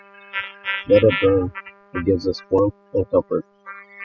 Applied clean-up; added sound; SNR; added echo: classical method spectral subtraction.